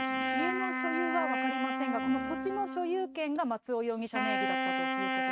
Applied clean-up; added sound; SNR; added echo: neural mask model RNNoise.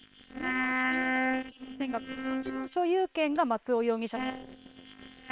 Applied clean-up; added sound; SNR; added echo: neural separator model SepFormer WHAM!.